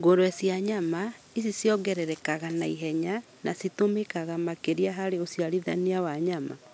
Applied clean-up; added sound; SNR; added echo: none; none; none; none.